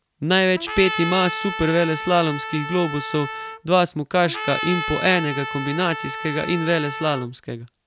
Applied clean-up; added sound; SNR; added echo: none; Trumpet; 8 dB; none.